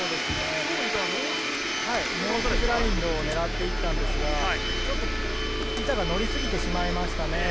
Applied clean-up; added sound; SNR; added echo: none; Idling / Engine starting / Door / Car + Domestic sounds, home sounds; -3 dB; none.